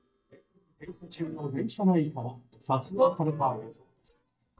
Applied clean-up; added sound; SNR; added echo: neural mask model DeepFilterNet 3.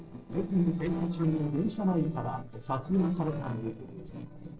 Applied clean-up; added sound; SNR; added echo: neural separator model SepFormer DNS4.